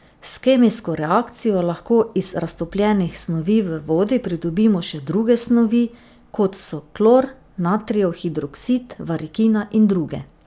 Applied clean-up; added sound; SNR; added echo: none; none; none; none.